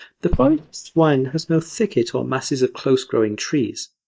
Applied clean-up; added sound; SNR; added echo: neural mask model DeepFilterNet 3.